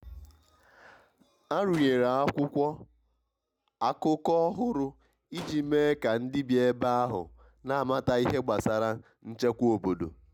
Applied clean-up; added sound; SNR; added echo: none; Gunshot, gunfire; 18 dB; none.